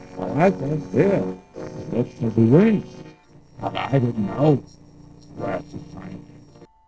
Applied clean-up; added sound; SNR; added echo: neural separator model SepFormer DNS4.